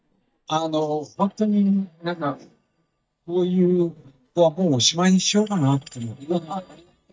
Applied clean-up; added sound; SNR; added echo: neural mask model DeepFilterNet 3.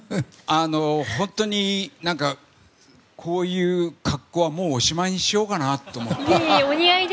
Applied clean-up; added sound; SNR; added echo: none; none; none; none.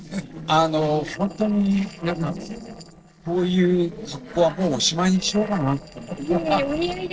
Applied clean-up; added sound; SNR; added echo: neural separator model SepFormer DNS4.